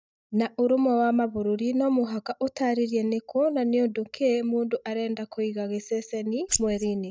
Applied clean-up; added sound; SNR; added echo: neural mask model DeepFilterNet 3.